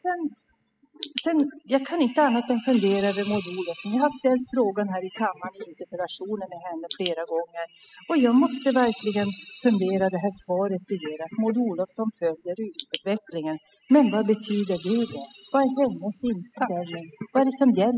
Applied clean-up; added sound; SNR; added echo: classical method spectral subtraction.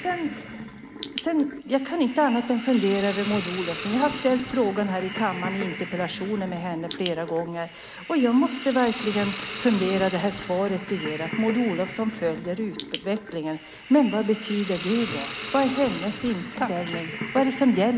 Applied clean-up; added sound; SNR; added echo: none; Hiss; 10 dB; none.